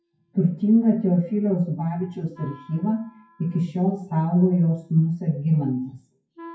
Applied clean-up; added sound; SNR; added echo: classical method WPE with log-MMSE.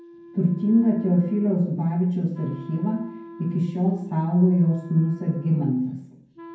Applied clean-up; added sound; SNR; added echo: none; Wind instrument, woodwind instrument; 19 dB; reverberation time 0.9 s.